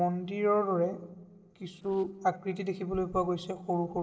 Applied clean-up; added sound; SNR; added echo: neural separator model SepFormer DNS4.